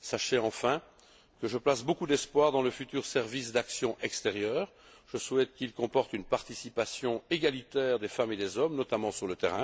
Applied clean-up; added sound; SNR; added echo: none; none; none; none.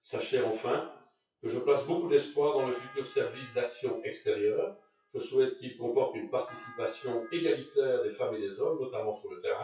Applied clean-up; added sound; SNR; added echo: classical method WPE with log-MMSE.